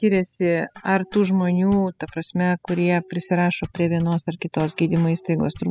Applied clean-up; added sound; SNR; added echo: classical method spectral subtraction.